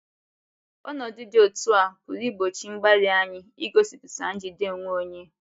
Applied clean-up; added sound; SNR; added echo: none; none; none; none.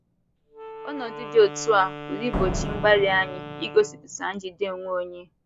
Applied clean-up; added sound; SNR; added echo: none; Slam + Wind instrument, woodwind instrument; 9 dB; none.